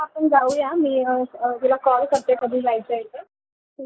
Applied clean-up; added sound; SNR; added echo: neural mask model Resemble Enhance denoiser.